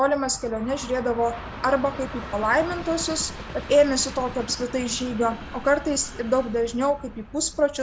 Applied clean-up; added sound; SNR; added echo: none; Train; 13 dB; none.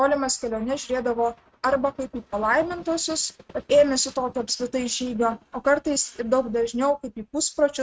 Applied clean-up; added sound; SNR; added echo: neural mask model RNNoise.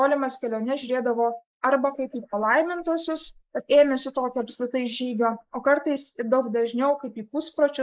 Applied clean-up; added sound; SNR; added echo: neural mask model Resemble Enhance denoiser.